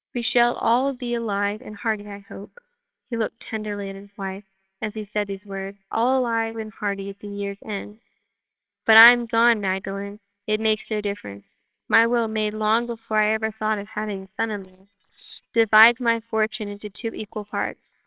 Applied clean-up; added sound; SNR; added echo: neural separator model SepFormer WHAMR!.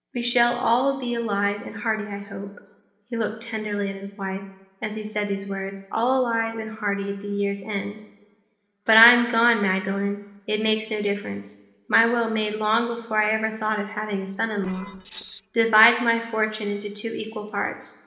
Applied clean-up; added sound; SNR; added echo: neural separator model SepFormer DNS4.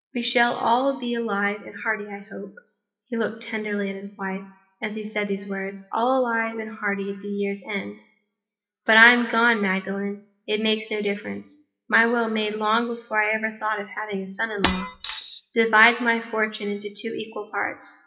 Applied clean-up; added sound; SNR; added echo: classical method WPE with log-MMSE.